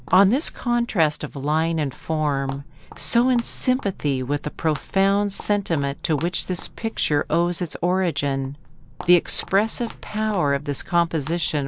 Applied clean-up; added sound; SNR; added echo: none; Walk, footsteps; 18 dB; none.